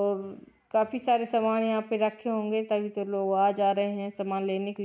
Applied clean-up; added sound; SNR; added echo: none; none; none; none.